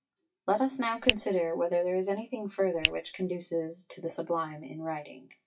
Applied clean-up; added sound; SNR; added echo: classical method WPE with log-MMSE.